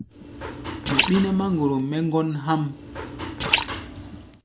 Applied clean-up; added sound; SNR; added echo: none; Liquid; 4 dB; none.